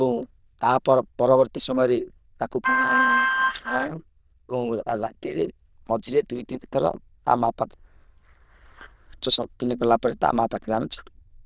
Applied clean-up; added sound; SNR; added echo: neural diffusion model UNIVERSE++.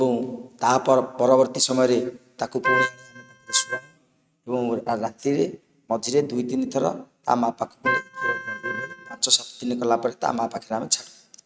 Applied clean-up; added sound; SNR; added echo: neural mask model RNNoise.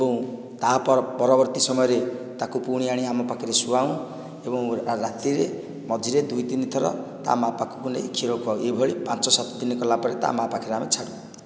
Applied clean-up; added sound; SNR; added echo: none; none; none; none.